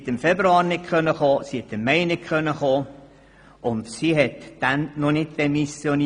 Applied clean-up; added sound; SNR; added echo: none; none; none; none.